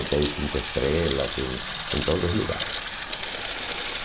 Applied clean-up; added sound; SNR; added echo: none; Sink (filling or washing) / Water tap, faucet; 1 dB; none.